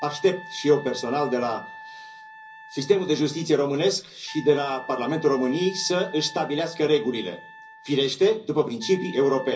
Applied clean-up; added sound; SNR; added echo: none; Wind instrument, woodwind instrument; 18 dB; reverberation time 0.5 s.